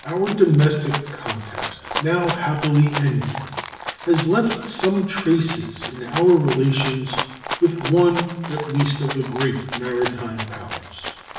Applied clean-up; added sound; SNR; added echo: none; Rattle (instrument); 10 dB; reverberation time 0.9 s.